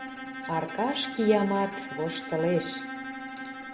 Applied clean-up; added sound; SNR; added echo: none; Bowed string instrument; 8 dB; none.